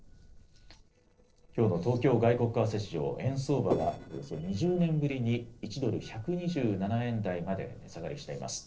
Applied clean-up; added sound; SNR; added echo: neural separator model SepFormer DNS4.